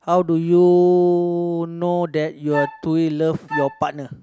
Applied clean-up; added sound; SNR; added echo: none; Wind instrument, woodwind instrument; 12 dB; none.